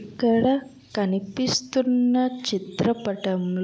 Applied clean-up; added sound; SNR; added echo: none; none; none; none.